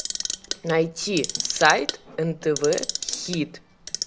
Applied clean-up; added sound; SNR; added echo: none; Clock; 7 dB; none.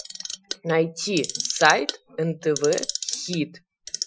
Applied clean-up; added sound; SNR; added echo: classical method Wiener filter.